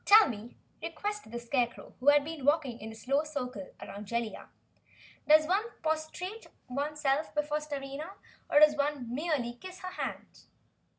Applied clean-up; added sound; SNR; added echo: none; none; none; none.